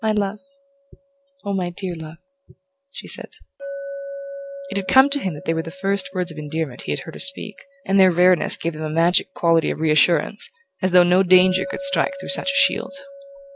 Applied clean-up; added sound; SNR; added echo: none; Chink, clink; 15 dB; none.